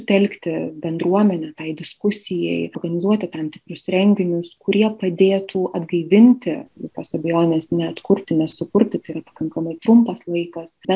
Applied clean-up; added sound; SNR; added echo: none; none; none; none.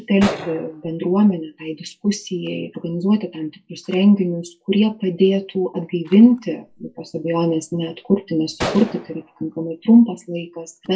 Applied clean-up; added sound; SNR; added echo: classical method WPE with log-MMSE.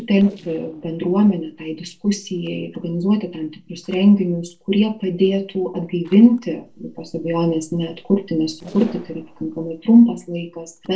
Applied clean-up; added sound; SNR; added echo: neural separator model SepFormer DNS4.